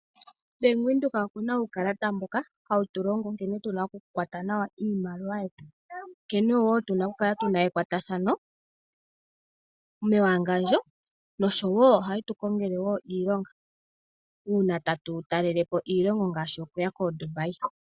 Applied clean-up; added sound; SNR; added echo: none; none; none; none.